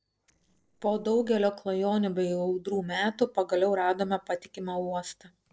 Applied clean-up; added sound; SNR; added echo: neural separator model SepFormer DNS4.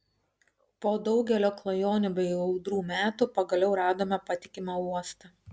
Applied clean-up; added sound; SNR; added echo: none; none; none; none.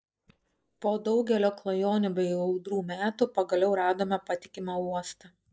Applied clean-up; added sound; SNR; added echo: neural mask model DeepFilterNet 3.